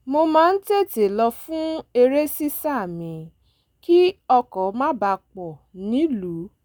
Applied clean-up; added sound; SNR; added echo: none; none; none; none.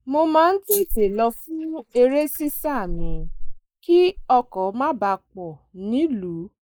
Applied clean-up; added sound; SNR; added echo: neural mask model Resemble Enhance denoiser.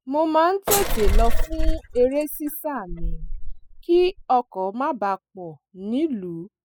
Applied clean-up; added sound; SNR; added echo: classical method spectral subtraction.